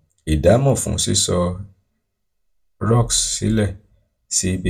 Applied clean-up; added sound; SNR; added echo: none; none; none; reverberation time 0.2 s.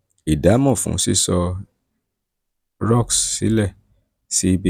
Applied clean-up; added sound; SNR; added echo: none; none; none; none.